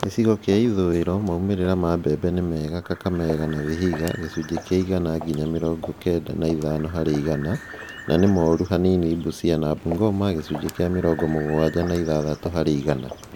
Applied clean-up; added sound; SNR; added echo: none; Bird + Walk, footsteps; 17 dB; none.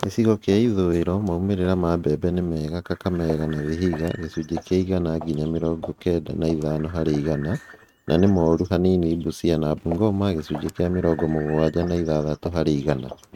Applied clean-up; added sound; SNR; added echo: neural mask model RNNoise.